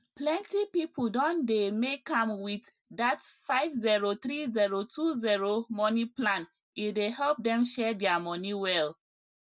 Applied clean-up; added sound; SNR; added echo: none; none; none; none.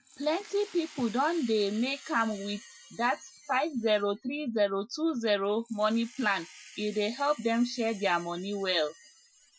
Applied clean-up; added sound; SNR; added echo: classical method Wiener filter.